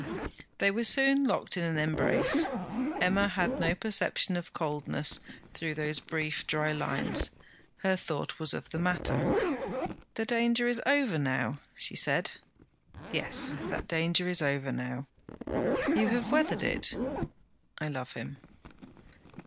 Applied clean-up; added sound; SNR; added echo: none; Zipper (clothing); 5 dB; none.